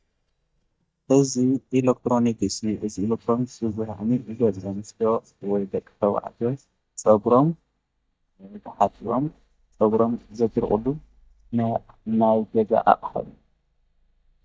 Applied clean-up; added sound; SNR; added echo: neural mask model DeepFilterNet 3.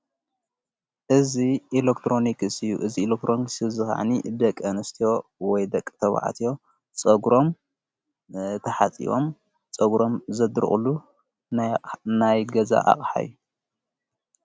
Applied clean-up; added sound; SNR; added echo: none; none; none; none.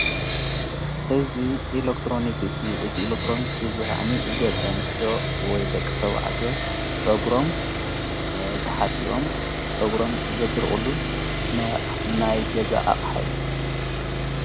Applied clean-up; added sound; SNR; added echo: none; Sawing; -1 dB; none.